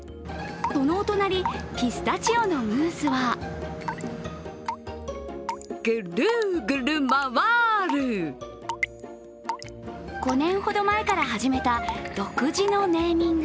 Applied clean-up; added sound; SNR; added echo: none; Raindrop / Drip / Water tap, faucet; 12 dB; none.